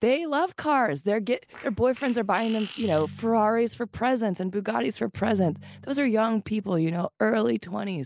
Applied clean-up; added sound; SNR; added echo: none; Ringtone + Fart; 19 dB; none.